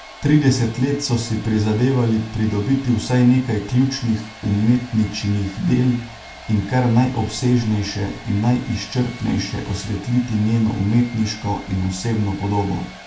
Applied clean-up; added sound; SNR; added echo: none; Domestic sounds, home sounds; 20 dB; reverberation time 0.3 s.